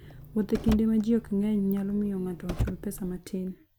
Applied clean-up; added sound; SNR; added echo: none; Car; 8 dB; none.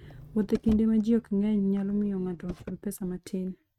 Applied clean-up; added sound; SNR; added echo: neural mask model RNNoise.